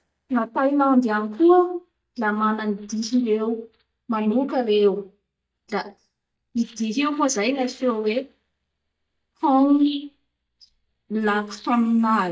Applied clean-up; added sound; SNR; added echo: neural mask model DeepFilterNet 3.